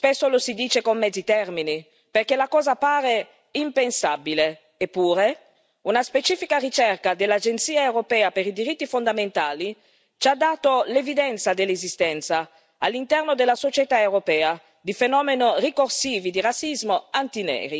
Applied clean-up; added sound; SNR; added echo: none; none; none; none.